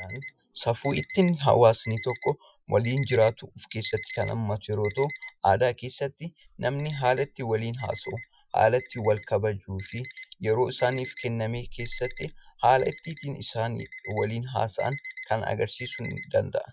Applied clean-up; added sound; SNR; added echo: classical method Wiener filter.